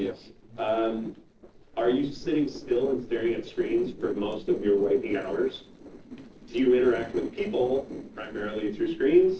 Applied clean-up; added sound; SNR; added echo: neural separator model SepFormer DNS4.